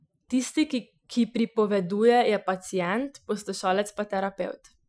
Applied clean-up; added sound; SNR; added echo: classical method Wiener filter.